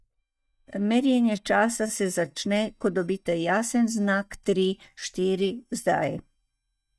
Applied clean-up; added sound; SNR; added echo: neural mask model DeepFilterNet 3.